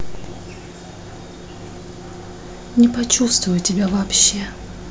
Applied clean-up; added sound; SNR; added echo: none; none; none; none.